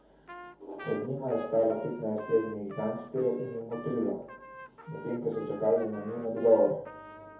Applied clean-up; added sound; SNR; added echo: none; Trumpet; 17 dB; reverberation time 0.6 s.